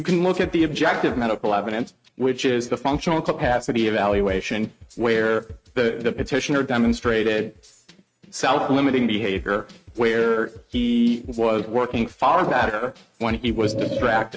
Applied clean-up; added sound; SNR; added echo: neural mask model RNNoise.